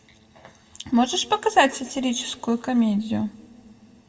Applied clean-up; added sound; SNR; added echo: none; none; none; reverberation time 1.5 s.